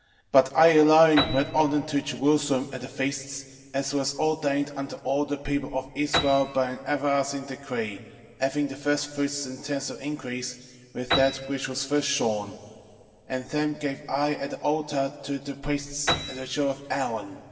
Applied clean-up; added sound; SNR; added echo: none; Piano; 12 dB; reverberation time 1.8 s.